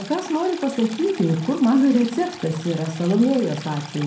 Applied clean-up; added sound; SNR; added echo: none; Stream; 18 dB; reverberation time 0.5 s.